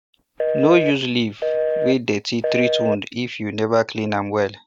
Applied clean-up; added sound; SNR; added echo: none; Telephone; 2 dB; none.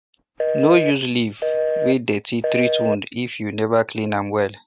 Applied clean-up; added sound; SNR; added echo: neural mask model RNNoise.